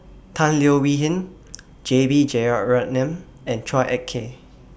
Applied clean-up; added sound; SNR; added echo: none; none; none; none.